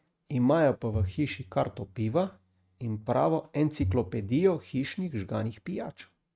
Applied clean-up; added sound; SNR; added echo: neural mask model RNNoise.